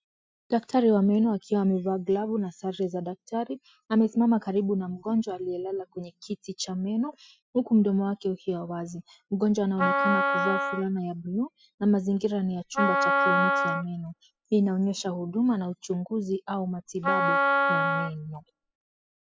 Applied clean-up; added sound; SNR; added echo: classical method spectral subtraction.